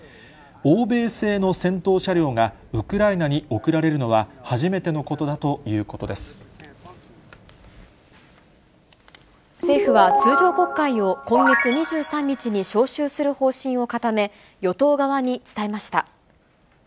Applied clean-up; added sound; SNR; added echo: none; none; none; none.